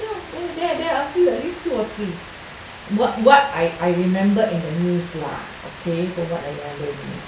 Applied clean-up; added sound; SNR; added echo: none; Rain; 16 dB; none.